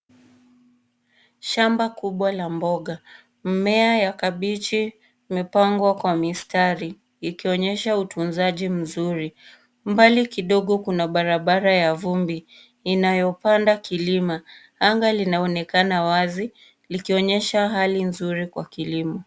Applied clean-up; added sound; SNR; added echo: none; none; none; none.